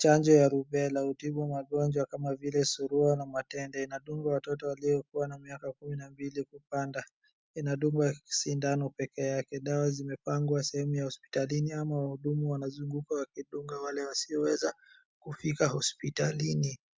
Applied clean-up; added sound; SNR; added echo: none; none; none; none.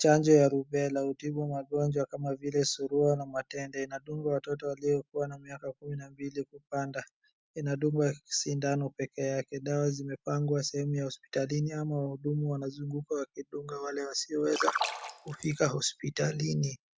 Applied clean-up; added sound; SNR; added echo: none; Splash, splatter; 3 dB; none.